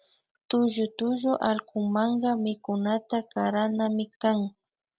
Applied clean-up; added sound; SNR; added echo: none; none; none; none.